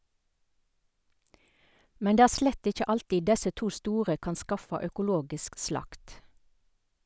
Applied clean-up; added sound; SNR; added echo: none; none; none; none.